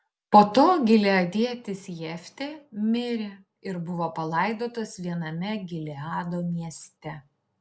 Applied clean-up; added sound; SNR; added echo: none; none; none; none.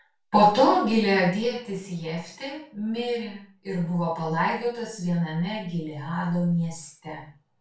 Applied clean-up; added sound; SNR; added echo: none; none; none; reverberation time 0.3 s.